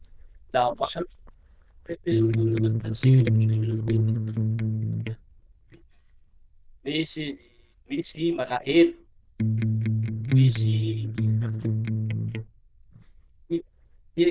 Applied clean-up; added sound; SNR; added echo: neural diffusion model UNIVERSE++.